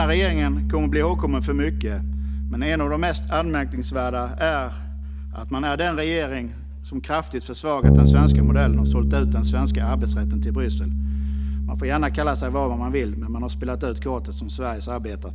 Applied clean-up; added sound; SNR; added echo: none; Bass guitar; -4 dB; none.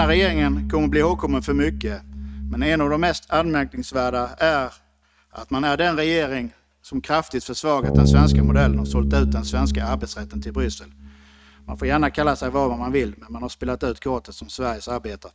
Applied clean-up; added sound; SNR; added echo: neural mask model RNNoise.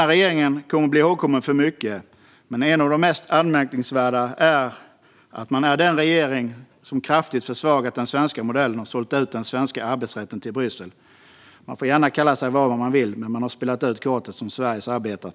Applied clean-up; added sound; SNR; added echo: none; none; none; none.